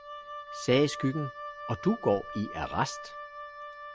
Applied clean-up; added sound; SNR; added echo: none; Wind instrument, woodwind instrument; 10 dB; none.